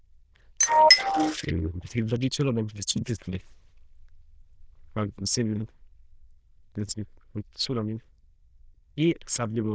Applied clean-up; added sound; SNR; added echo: neural diffusion model UNIVERSE++.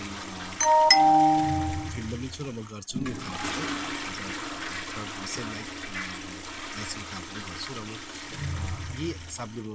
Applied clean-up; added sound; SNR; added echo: none; Toilet flush; 7 dB; none.